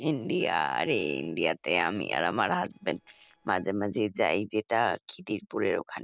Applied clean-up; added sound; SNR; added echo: neural separator model SepFormer DNS4.